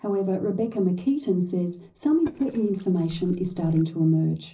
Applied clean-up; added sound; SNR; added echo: neural separator model SepFormer DNS4.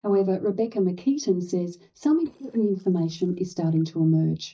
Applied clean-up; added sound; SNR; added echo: neural mask model DeepFilterNet 3.